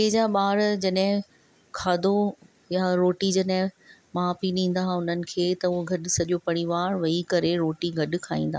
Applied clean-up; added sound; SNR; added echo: none; none; none; none.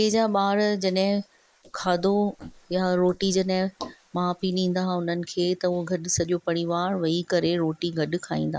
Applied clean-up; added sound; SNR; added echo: neural mask model Resemble Enhance denoiser.